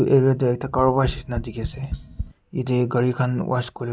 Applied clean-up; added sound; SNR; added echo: none; Tap; 10 dB; none.